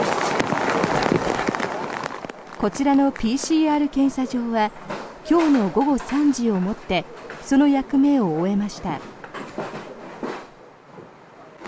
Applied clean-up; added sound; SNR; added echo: none; none; none; none.